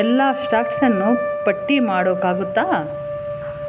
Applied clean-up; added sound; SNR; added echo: none; Trumpet; 5 dB; none.